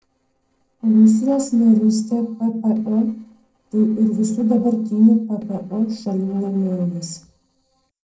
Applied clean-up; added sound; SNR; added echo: neural separator model SepFormer DNS4.